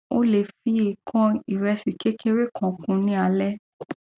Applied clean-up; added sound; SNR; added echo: none; none; none; none.